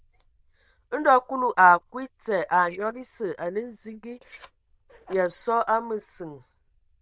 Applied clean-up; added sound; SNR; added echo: neural diffusion model UNIVERSE++.